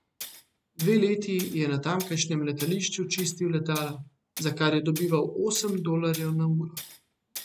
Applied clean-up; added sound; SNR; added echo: none; Tools; 16 dB; none.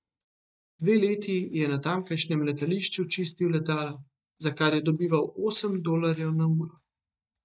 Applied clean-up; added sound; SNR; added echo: neural mask model DeepFilterNet 3.